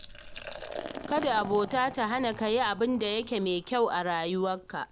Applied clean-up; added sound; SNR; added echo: none; Liquid; 14 dB; none.